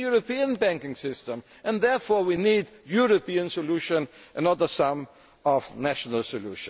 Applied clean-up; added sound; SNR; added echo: none; none; none; none.